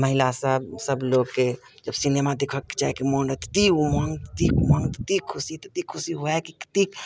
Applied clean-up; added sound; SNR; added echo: none; none; none; none.